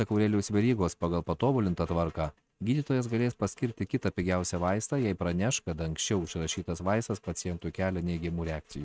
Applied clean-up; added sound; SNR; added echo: neural mask model RNNoise.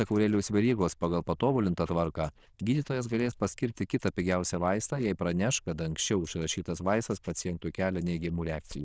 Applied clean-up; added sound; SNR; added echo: neural diffusion model UNIVERSE++.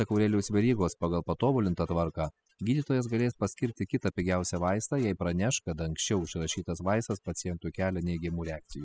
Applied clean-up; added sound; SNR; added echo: classical method spectral subtraction.